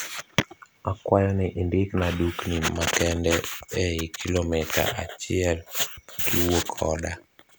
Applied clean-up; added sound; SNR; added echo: none; none; none; none.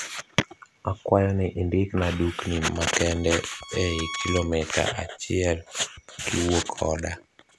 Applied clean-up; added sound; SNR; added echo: none; Bowed string instrument; 14 dB; none.